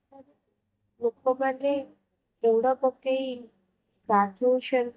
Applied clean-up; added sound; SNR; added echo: neural mask model DeepFilterNet 3.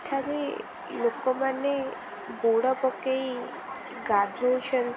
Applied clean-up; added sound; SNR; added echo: none; none; none; none.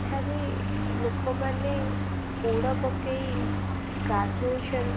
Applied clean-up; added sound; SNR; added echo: none; Engine; -3 dB; none.